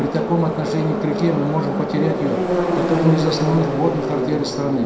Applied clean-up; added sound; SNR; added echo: none; Subway, metro, underground; 1 dB; reverberation time 0.5 s.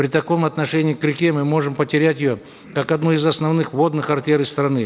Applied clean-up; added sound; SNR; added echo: none; none; none; none.